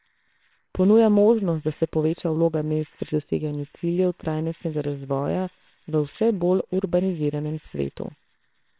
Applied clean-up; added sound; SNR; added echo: neural separator model SepFormer WHAMR!.